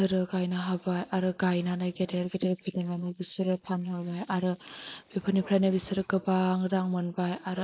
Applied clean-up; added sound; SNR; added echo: neural mask model Resemble Enhance denoiser.